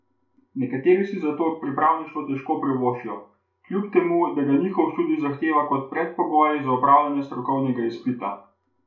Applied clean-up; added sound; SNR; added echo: none; none; none; reverberation time 0.3 s.